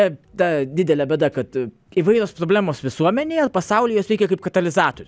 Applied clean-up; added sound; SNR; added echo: none; none; none; none.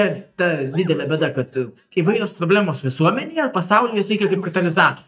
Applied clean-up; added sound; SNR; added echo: neural mask model DeepFilterNet 3.